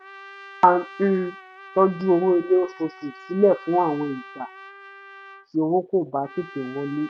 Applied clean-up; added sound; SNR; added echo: none; Trumpet; 19 dB; none.